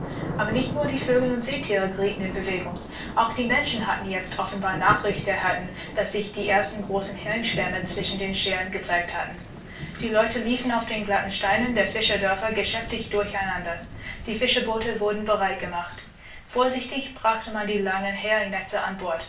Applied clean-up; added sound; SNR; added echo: none; Thunder / Rain; 11 dB; reverberation time 0.3 s.